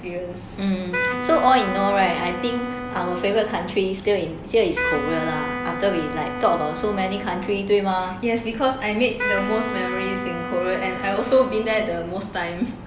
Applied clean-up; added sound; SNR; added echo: none; Wind instrument, woodwind instrument; 6 dB; none.